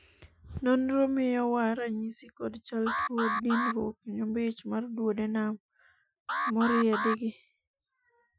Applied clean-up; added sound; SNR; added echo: classical method Wiener filter.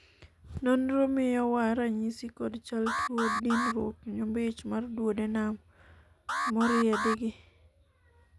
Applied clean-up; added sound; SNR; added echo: none; Alarm; 4 dB; none.